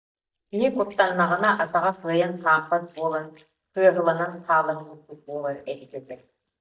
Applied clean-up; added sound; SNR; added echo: neural mask model DeepFilterNet 3.